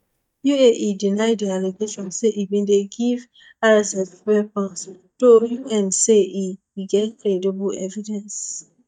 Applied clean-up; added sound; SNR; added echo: neural mask model DeepFilterNet 3.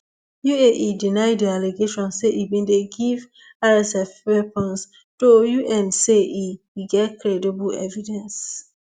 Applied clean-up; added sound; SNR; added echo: none; none; none; none.